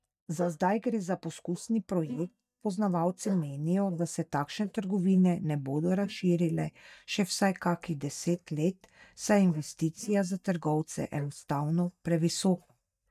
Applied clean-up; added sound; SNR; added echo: neural mask model DeepFilterNet 3.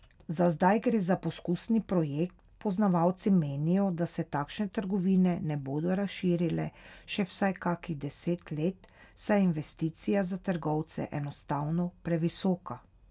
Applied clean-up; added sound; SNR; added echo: none; none; none; none.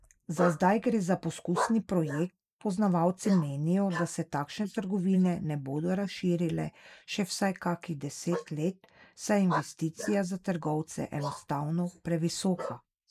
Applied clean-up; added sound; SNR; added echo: neural mask model Resemble Enhance denoiser.